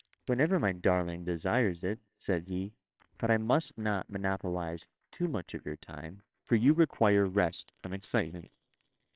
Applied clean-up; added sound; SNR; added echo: neural separator model SepFormer WHAMR!.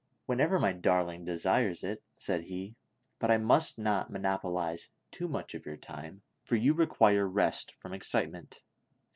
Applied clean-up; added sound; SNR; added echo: none; none; none; none.